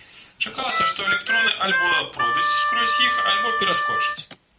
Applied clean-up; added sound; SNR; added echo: none; Harmonica; -5 dB; none.